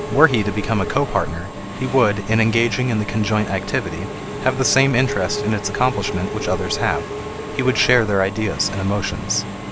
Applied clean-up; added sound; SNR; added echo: none; Engine / Mechanisms; 8 dB; none.